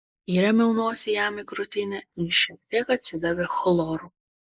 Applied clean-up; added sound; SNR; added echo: neural mask model Resemble Enhance denoiser.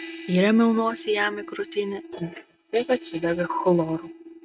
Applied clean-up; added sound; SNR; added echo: neural mask model RNNoise.